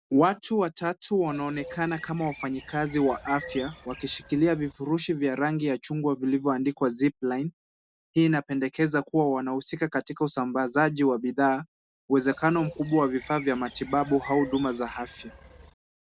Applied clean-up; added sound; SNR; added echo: none; Bird; 17 dB; none.